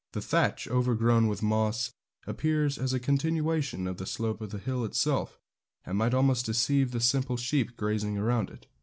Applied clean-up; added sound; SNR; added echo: none; none; none; none.